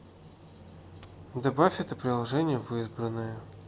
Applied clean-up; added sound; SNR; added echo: none; none; none; none.